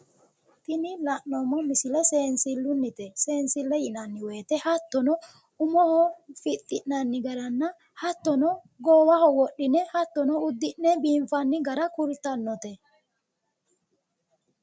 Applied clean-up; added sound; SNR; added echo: none; none; none; none.